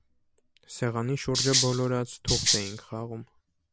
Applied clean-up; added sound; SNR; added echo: none; Rattle (instrument); -3 dB; none.